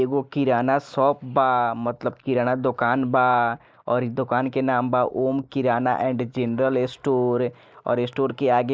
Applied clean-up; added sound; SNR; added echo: neural mask model Resemble Enhance denoiser.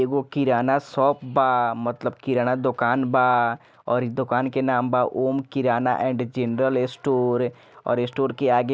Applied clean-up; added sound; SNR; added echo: none; none; none; none.